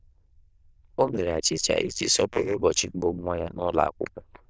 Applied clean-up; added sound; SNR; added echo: neural diffusion model UNIVERSE++.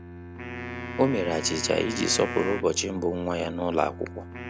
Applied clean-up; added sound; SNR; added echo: none; Wind instrument, woodwind instrument + Bowed string instrument; 8 dB; none.